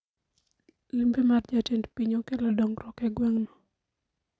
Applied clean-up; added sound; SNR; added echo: none; none; none; none.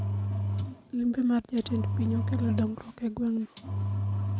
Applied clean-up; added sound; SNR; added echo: none; Engine; 0 dB; none.